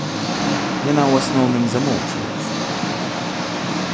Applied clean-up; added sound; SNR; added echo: none; Engine; 0 dB; none.